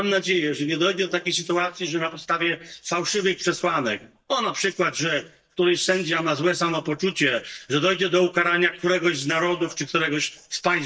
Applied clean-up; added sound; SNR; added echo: neural mask model DeepFilterNet 3.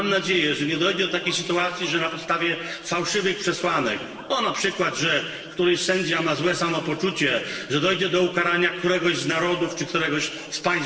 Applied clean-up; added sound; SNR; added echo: neural separator model SepFormer DNS4.